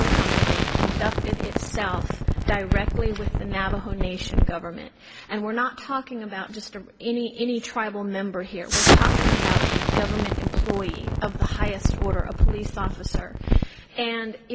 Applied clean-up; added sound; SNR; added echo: none; Explosion; -5 dB; none.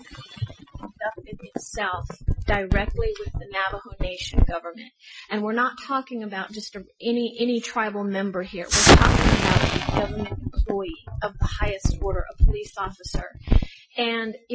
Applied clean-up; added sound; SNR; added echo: classical method Wiener filter.